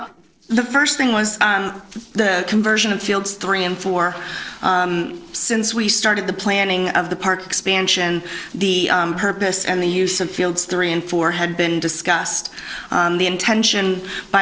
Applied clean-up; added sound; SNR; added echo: neural separator model SepFormer DNS4.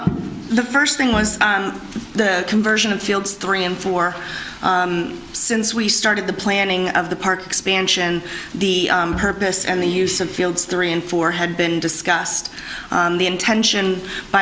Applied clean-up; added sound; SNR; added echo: none; Bowed string instrument; 13 dB; none.